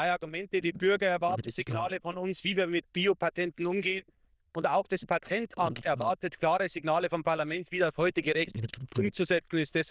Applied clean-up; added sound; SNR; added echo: neural diffusion model UNIVERSE++.